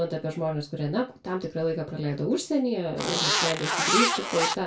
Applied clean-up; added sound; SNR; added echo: none; Zipper (clothing); -3 dB; reverberation time 0.2 s.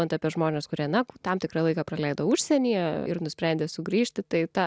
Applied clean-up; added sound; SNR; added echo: none; none; none; none.